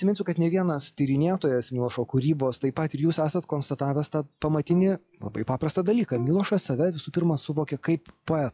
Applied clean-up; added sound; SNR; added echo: classical method log-MMSE.